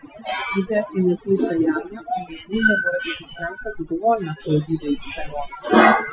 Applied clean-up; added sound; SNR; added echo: classical method Wiener filter.